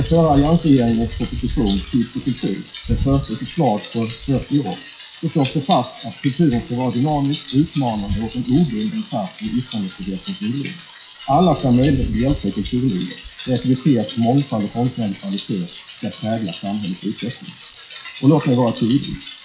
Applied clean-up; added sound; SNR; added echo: classical method WPE with log-MMSE.